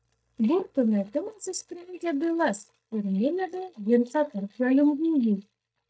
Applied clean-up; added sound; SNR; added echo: neural mask model DeepFilterNet 3.